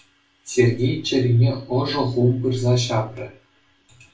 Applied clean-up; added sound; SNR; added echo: none; none; none; reverberation time 0.3 s.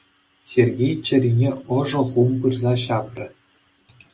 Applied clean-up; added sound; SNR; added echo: none; none; none; none.